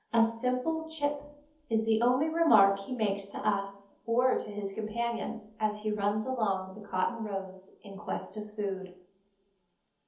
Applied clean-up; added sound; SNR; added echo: none; none; none; reverberation time 0.7 s.